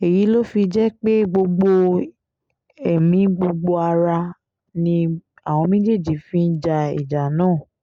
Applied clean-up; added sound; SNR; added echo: none; none; none; none.